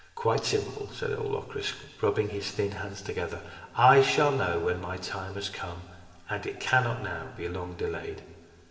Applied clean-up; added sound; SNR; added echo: none; none; none; reverberation time 2.5 s.